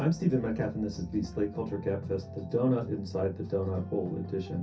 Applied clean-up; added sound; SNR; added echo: none; none; none; reverberation time 0.3 s.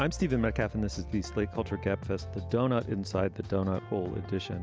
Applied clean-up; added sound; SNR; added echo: none; none; none; none.